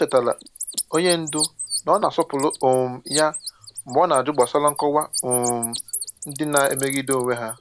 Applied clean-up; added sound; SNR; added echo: none; Bird; 4 dB; none.